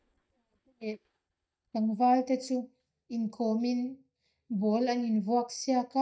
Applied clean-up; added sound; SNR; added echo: neural mask model DeepFilterNet 3.